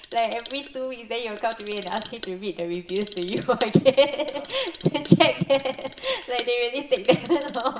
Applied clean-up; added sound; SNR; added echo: none; Clock; 19 dB; reverberation time 1.6 s.